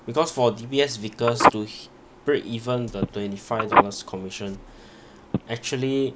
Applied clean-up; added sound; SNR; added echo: none; Telephone; -1 dB; none.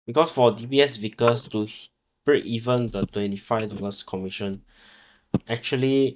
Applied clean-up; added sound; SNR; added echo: neural mask model DeepFilterNet 3.